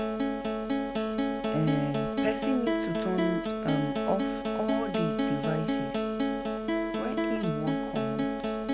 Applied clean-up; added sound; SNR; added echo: none; Acoustic guitar; -5 dB; none.